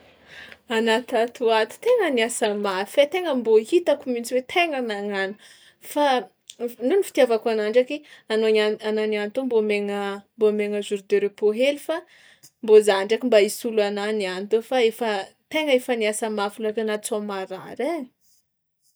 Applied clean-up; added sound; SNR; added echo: neural mask model DeepFilterNet 3.